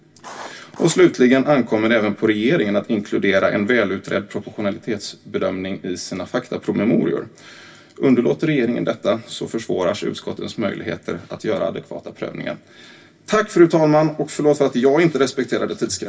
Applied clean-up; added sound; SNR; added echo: none; Writing; 18 dB; reverberation time 0.1 s.